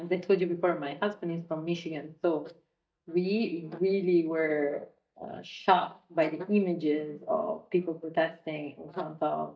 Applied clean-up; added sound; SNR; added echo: neural mask model DeepFilterNet 3.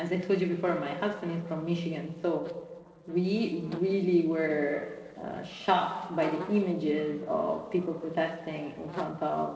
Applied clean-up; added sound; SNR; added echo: neural separator model SepFormer DNS4.